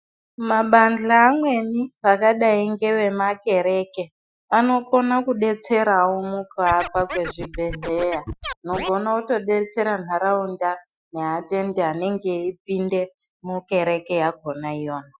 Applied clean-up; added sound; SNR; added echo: classical method Wiener filter.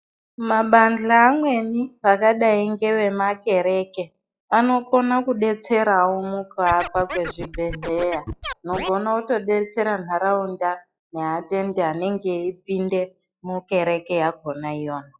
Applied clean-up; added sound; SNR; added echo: classical method log-MMSE.